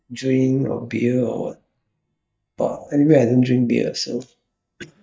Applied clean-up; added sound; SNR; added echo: neural mask model DeepFilterNet 3.